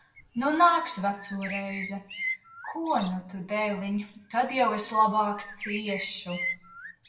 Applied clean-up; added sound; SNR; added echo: none; Bird; 12 dB; reverberation time 0.5 s.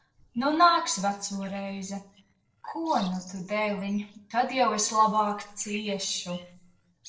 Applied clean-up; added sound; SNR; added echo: neural separator model SepFormer DNS4.